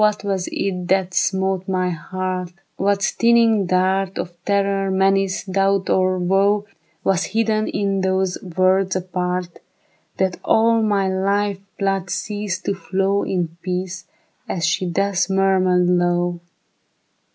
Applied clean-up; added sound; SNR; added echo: none; none; none; none.